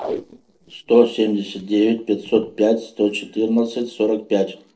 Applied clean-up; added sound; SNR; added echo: neural separator model SepFormer DNS4.